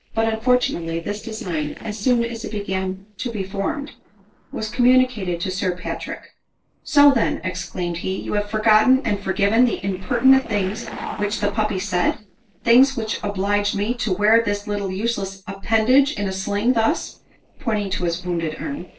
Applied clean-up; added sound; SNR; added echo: neural separator model SepFormer DNS4.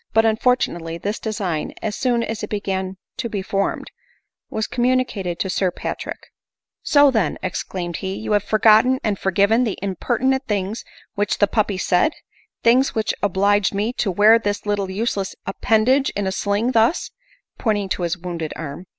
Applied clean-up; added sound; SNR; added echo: none; none; none; none.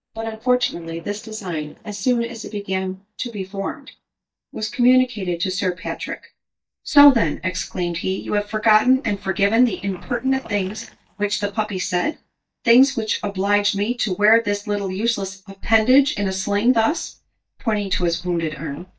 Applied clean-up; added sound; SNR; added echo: neural mask model DeepFilterNet 3.